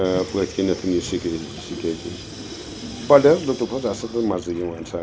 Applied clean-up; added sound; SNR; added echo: none; Sink (filling or washing) / Water tap, faucet; 15 dB; none.